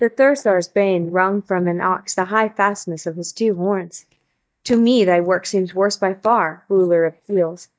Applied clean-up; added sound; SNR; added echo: neural mask model DeepFilterNet 3.